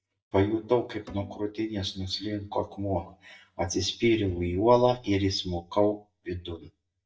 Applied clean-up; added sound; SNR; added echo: neural mask model DeepFilterNet 3.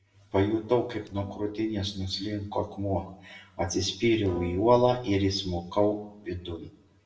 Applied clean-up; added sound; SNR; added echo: neural separator model SepFormer DNS4.